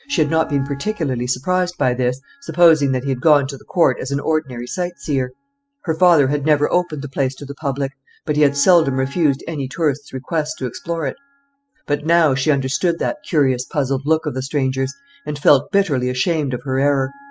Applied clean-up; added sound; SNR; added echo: classical method spectral subtraction.